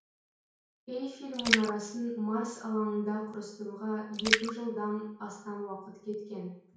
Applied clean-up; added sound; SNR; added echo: none; Splash, splatter; 1 dB; reverberation time 0.5 s.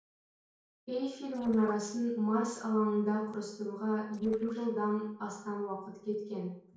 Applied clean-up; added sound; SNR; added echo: neural separator model SepFormer DNS4.